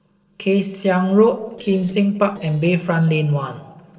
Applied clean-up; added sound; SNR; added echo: neural separator model SepFormer DNS4.